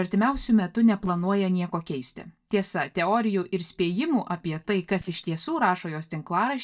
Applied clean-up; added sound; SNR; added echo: neural mask model DeepFilterNet 3.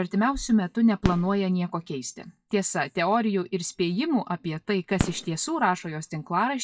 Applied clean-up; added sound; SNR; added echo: classical method WPE with log-MMSE.